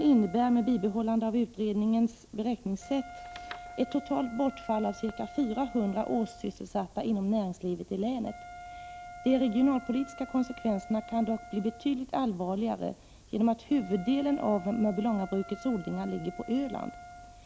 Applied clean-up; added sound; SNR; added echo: none; Wind instrument, woodwind instrument; 18 dB; none.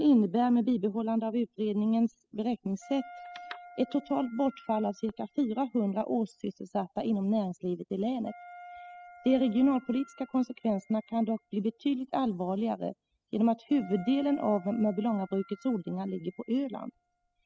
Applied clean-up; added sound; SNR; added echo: classical method spectral subtraction.